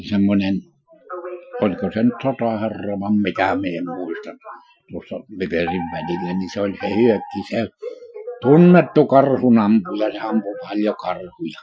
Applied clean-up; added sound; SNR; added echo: classical method Wiener filter.